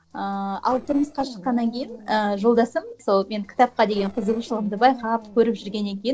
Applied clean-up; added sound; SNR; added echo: neural separator model SepFormer DNS4.